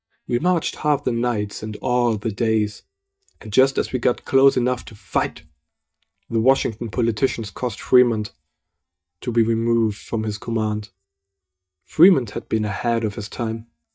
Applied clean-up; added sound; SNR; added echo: neural mask model DeepFilterNet 3.